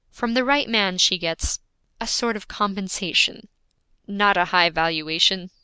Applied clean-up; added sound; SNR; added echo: none; none; none; none.